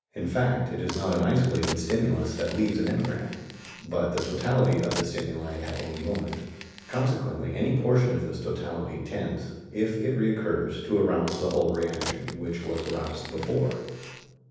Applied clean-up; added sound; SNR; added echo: none; Crack; 13 dB; reverberation time 1.1 s.